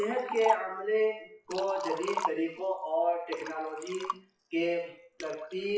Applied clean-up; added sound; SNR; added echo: classical method WPE with log-MMSE.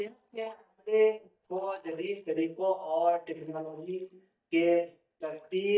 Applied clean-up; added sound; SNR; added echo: neural mask model DeepFilterNet 3.